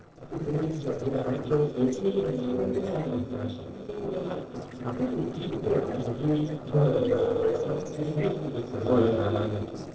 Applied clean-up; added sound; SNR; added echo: neural separator model SepFormer DNS4.